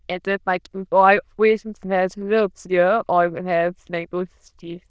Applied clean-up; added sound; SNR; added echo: neural diffusion model UNIVERSE++.